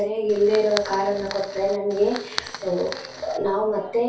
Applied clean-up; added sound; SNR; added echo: none; Fire; 12 dB; reverberation time 0.3 s.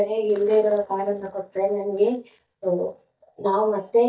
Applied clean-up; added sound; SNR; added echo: neural mask model DeepFilterNet 3.